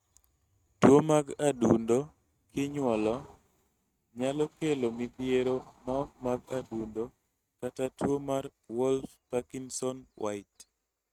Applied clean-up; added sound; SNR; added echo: neural mask model RNNoise.